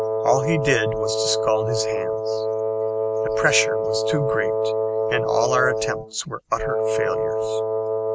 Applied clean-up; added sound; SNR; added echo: none; Wind instrument, woodwind instrument; -3 dB; none.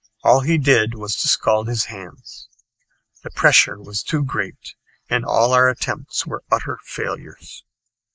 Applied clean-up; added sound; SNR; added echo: neural mask model Resemble Enhance denoiser.